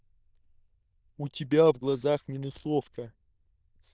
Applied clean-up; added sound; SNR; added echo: neural diffusion model UNIVERSE++.